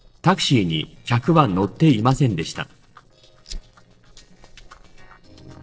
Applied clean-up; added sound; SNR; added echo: neural separator model SepFormer DNS4.